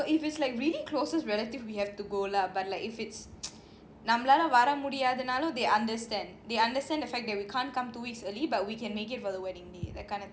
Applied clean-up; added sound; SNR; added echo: none; none; none; none.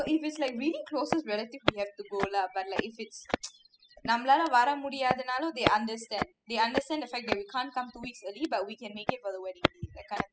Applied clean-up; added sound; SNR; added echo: classical method spectral subtraction.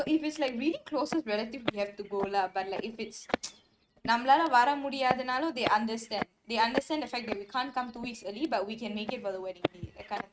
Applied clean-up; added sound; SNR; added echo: neural mask model RNNoise.